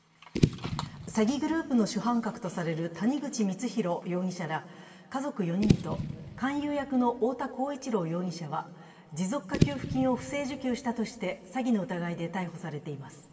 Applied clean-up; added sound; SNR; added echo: none; Fireworks / Boom; 5 dB; reverberation time 2.8 s.